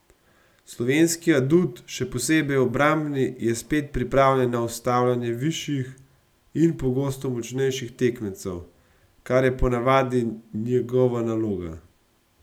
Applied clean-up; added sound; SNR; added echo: none; none; none; none.